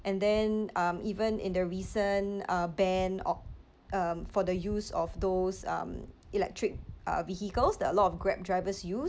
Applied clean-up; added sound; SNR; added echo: none; none; none; none.